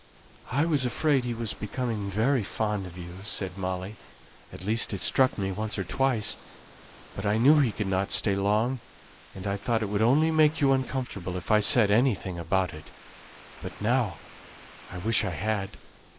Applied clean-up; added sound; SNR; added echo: neural mask model Resemble Enhance denoiser.